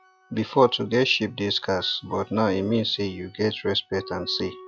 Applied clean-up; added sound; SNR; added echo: classical method log-MMSE.